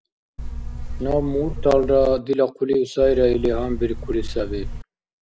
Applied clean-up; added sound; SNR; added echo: none; Buzz; 6 dB; none.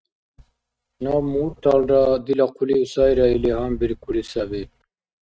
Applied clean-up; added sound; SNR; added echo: neural mask model RNNoise.